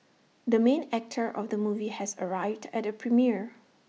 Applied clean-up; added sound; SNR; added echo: none; none; none; none.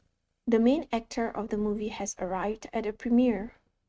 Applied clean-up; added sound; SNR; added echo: neural mask model RNNoise.